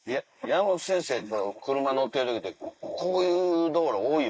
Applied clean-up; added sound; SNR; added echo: neural mask model Resemble Enhance denoiser.